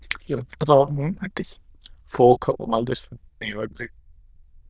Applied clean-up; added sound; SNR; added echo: neural diffusion model UNIVERSE++.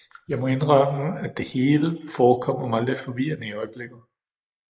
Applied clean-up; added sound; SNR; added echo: neural mask model Resemble Enhance denoiser.